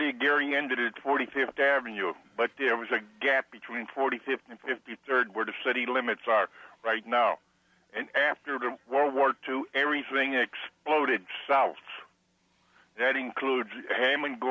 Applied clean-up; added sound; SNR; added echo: none; none; none; none.